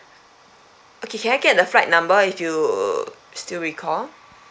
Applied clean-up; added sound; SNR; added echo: none; none; none; none.